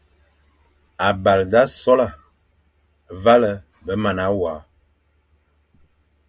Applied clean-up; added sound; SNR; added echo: none; none; none; none.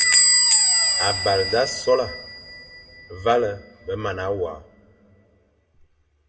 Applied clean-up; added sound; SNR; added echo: none; Squeak / Bell; -4 dB; reverberation time 0.8 s.